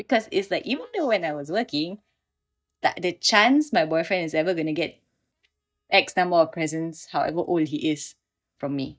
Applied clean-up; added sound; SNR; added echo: neural mask model DeepFilterNet 3.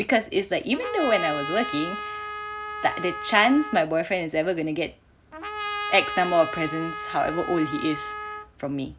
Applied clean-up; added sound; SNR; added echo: none; Trumpet; 8 dB; none.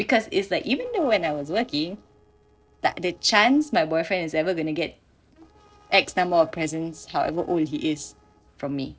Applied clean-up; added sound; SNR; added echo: neural separator model SepFormer DNS4.